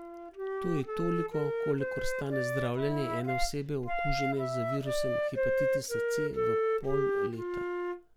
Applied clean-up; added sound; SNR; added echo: none; Wind instrument, woodwind instrument; -2 dB; none.